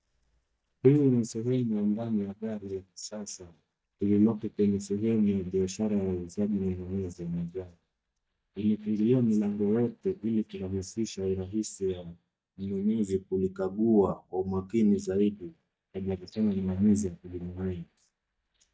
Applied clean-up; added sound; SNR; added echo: neural mask model DeepFilterNet 3.